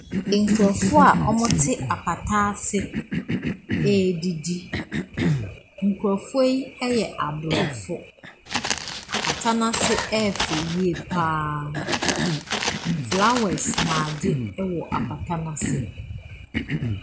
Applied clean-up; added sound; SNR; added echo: none; Walk, footsteps + Cough; 3 dB; none.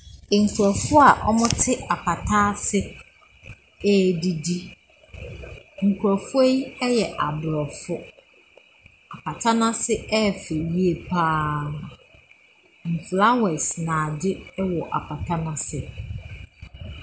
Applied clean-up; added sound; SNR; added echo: none; none; none; none.